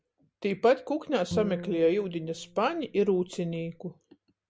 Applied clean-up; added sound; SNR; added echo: none; Bowed string instrument; 13 dB; none.